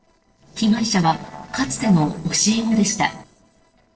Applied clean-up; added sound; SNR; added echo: neural separator model SepFormer DNS4.